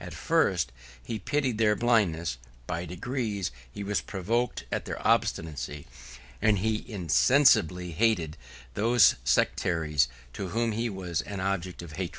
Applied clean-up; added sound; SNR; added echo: none; none; none; none.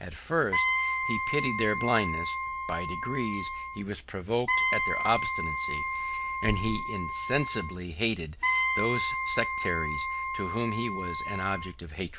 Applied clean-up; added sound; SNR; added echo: none; Wind instrument, woodwind instrument; 1 dB; none.